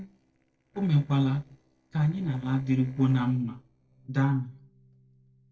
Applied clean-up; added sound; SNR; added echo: neural separator model SepFormer DNS4.